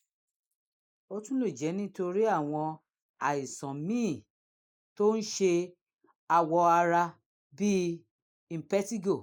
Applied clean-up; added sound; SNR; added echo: neural mask model Resemble Enhance denoiser.